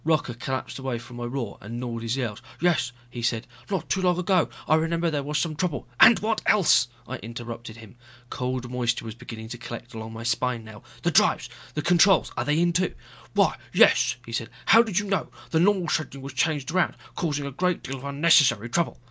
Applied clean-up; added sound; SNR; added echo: none; none; none; none.